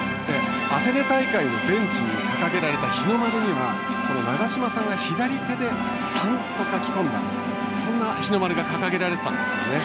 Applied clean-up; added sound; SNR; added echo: none; none; none; none.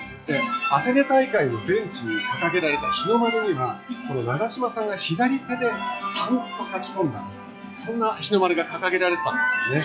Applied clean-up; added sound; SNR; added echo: classical method log-MMSE.